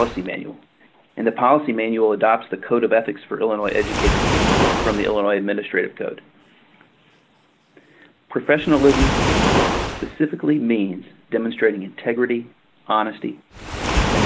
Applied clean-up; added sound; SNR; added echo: none; Waves, surf; 3 dB; none.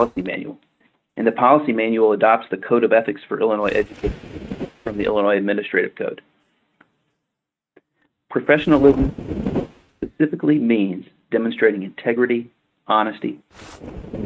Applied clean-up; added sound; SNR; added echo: neural mask model RNNoise.